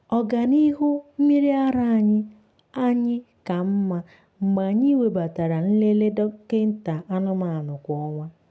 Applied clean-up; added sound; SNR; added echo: none; none; none; none.